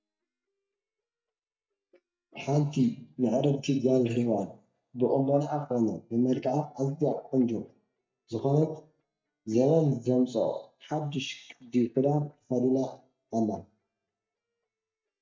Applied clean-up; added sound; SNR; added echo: neural mask model DeepFilterNet 3.